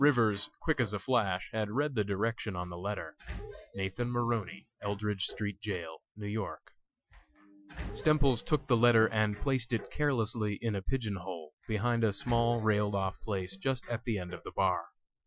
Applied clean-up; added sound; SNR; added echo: classical method Wiener filter.